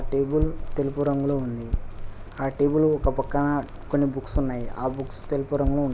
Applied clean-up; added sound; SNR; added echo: none; Crackle; 5 dB; none.